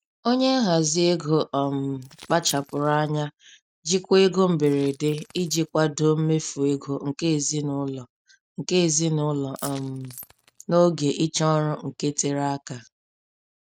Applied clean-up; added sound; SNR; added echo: neural mask model RNNoise.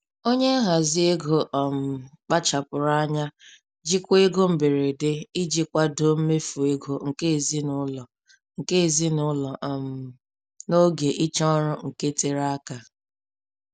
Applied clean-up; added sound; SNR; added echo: none; none; none; none.